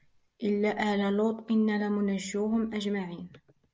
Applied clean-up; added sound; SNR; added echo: none; none; none; none.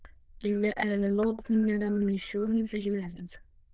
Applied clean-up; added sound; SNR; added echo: neural diffusion model UNIVERSE++.